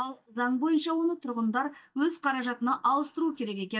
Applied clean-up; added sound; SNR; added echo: neural mask model DeepFilterNet 3.